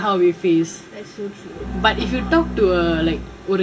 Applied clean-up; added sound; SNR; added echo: none; Bowed string instrument; 8 dB; reverberation time 0.2 s.